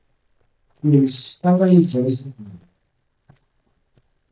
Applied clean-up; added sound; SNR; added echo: neural mask model DeepFilterNet 3.